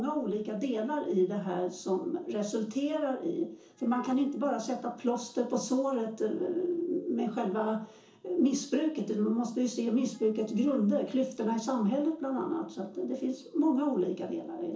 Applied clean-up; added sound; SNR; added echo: neural separator model SepFormer DNS4.